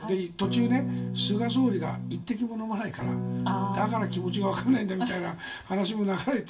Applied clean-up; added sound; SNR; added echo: none; Electric guitar / Strum; 3 dB; reverberation time 0.2 s.